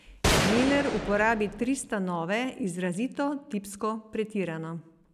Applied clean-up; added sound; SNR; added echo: none; Gunshot, gunfire; 0 dB; none.